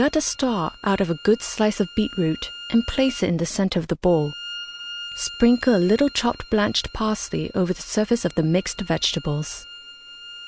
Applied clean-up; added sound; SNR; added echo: none; Bowed string instrument; 17 dB; none.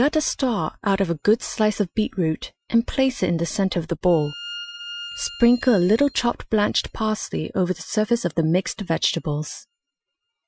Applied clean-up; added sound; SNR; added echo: classical method Wiener filter.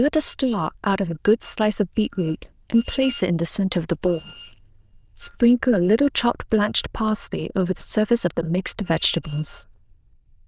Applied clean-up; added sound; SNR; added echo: neural diffusion model UNIVERSE++.